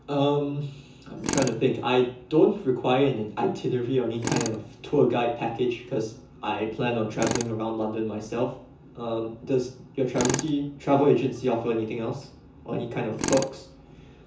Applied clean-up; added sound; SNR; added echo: none; Tools; 11 dB; reverberation time 0.6 s.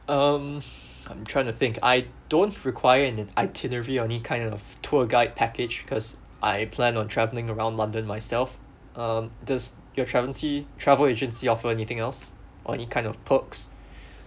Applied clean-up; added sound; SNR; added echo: none; none; none; none.